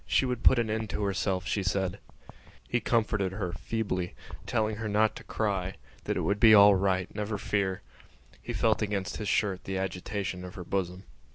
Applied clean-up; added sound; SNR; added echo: none; none; none; none.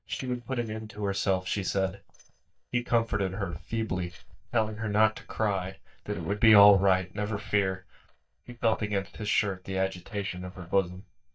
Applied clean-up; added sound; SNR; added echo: neural mask model DeepFilterNet 3.